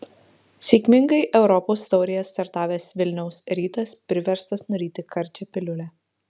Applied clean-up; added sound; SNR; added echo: none; none; none; none.